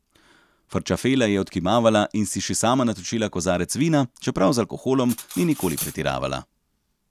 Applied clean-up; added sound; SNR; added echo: none; Cutlery, silverware; 15 dB; none.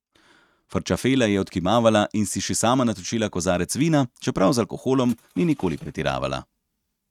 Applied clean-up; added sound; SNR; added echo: neural mask model RNNoise.